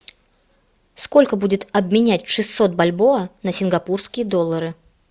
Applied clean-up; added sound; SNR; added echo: none; none; none; none.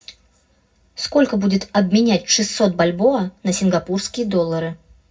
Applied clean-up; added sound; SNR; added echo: none; none; none; reverberation time 0.4 s.